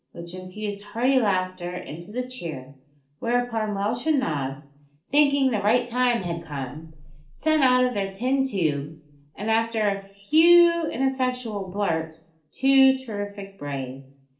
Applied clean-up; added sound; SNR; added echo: none; none; none; reverberation time 0.4 s.